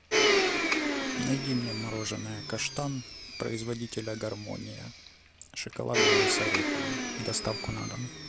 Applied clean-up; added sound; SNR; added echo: none; Domestic sounds, home sounds; -4 dB; none.